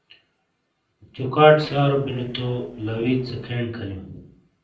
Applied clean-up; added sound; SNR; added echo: neural separator model SepFormer DNS4.